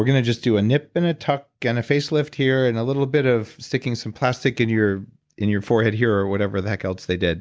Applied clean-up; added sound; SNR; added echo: none; none; none; none.